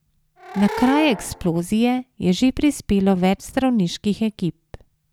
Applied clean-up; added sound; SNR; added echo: none; Animal / Brass instrument; 13 dB; none.